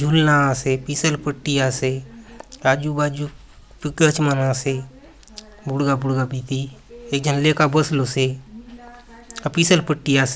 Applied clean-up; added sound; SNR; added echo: none; none; none; none.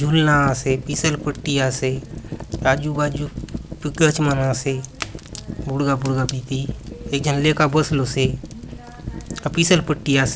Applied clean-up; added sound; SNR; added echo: none; Fire; 11 dB; none.